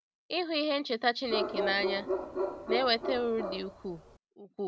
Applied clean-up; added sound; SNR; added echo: none; Bark; 2 dB; none.